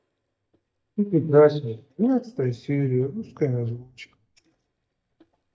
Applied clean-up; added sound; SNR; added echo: neural mask model DeepFilterNet 3.